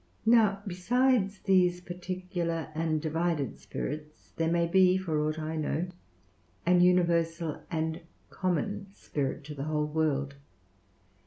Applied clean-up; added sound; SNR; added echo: none; none; none; none.